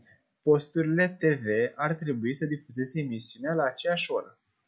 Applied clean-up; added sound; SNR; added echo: none; none; none; none.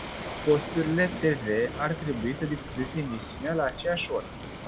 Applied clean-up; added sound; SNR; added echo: none; Waves, surf; 9 dB; none.